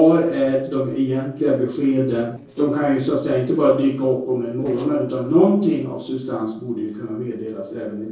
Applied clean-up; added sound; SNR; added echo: neural separator model SepFormer DNS4.